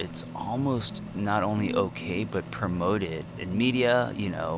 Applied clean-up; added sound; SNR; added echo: none; Microwave oven; 13 dB; none.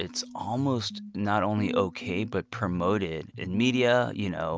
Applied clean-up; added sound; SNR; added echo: none; none; none; none.